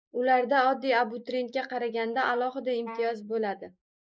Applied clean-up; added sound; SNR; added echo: neural mask model Resemble Enhance denoiser.